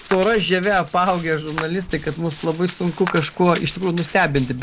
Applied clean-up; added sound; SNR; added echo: none; Clapping + Run; 15 dB; none.